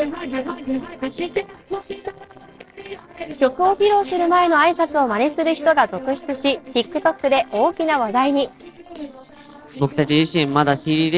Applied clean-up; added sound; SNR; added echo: neural separator model SepFormer DNS4.